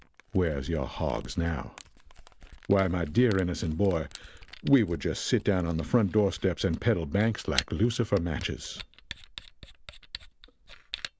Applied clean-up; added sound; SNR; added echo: none; Camera; 16 dB; none.